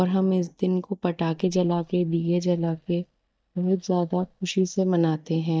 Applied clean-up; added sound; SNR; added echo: neural mask model DeepFilterNet 3.